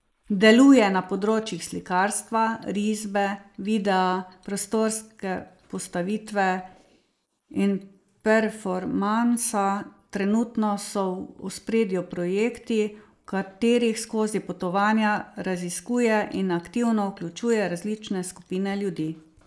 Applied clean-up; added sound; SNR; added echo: neural mask model Resemble Enhance denoiser.